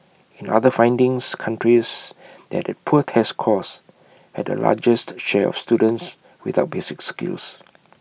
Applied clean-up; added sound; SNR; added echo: none; none; none; none.